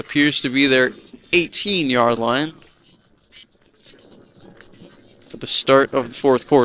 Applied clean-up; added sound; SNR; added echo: neural separator model SepFormer DNS4.